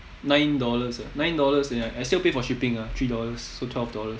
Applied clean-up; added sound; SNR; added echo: none; none; none; none.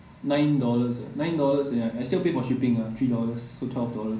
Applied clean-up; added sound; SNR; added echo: none; none; none; reverberation time 0.6 s.